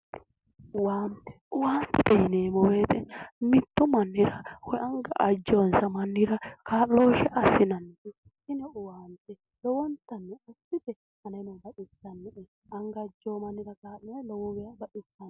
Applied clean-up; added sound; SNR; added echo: none; none; none; none.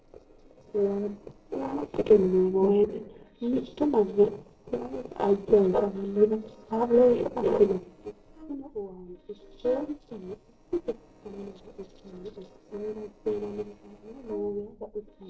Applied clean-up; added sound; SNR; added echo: neural separator model SepFormer DNS4.